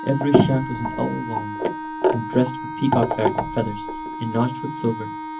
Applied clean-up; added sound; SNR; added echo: none; Wind instrument, woodwind instrument; 9 dB; reverberation time 0.3 s.